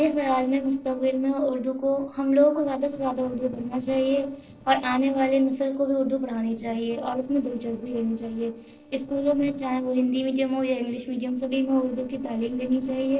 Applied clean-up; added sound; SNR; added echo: neural separator model SepFormer DNS4.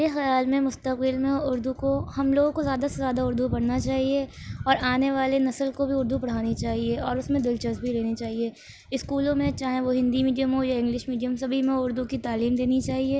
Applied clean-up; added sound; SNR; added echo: none; none; none; none.